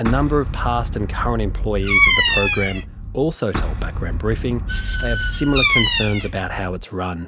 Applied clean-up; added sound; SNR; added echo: none; Boom + Bird vocalization, bird call, bird song; -2 dB; none.